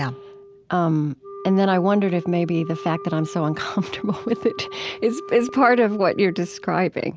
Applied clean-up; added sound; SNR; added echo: none; Wind instrument, woodwind instrument; 16 dB; none.